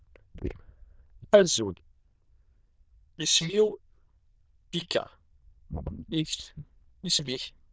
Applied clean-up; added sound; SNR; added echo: neural diffusion model UNIVERSE++.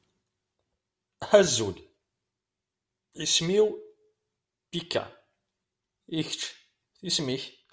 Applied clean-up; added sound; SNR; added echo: none; none; none; none.